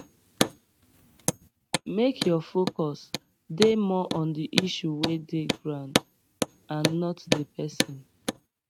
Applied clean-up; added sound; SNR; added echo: neural mask model RNNoise.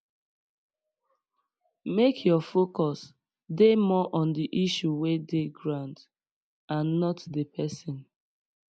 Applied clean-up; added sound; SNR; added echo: none; none; none; none.